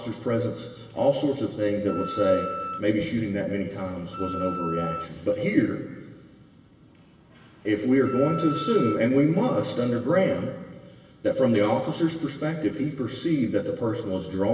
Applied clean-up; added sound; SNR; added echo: none; Wind instrument, woodwind instrument; 9 dB; reverberation time 1.4 s.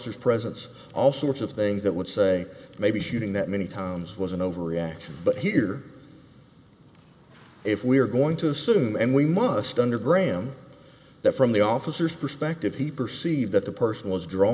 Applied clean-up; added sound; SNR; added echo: none; none; none; none.